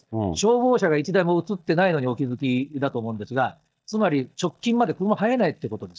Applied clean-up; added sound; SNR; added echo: neural mask model DeepFilterNet 3.